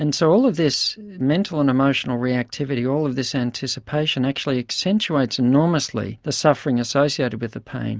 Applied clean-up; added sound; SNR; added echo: none; none; none; none.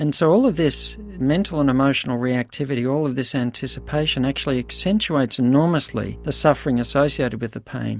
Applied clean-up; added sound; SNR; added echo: none; Bowed string instrument; 20 dB; none.